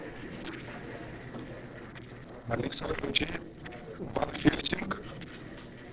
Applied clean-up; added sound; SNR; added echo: neural separator model SepFormer DNS4.